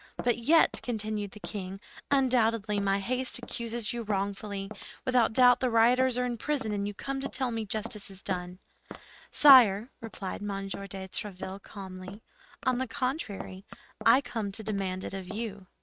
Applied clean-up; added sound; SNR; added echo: neural mask model RNNoise.